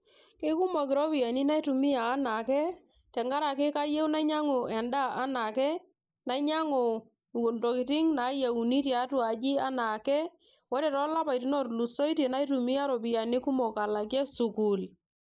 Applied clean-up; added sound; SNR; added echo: neural mask model Resemble Enhance denoiser.